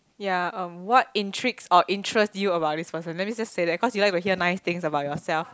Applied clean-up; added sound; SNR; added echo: none; none; none; none.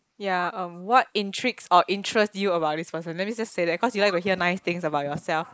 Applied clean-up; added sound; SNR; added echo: neural mask model Resemble Enhance denoiser.